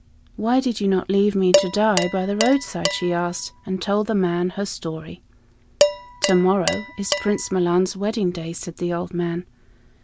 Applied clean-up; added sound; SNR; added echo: none; Dishes, pots, and pans; 5 dB; none.